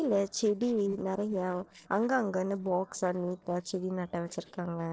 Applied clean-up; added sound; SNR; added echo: neural separator model SepFormer DNS4.